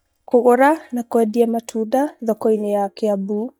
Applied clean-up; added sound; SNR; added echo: neural mask model DeepFilterNet 3.